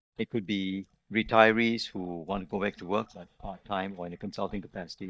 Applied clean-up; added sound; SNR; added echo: neural mask model DeepFilterNet 3.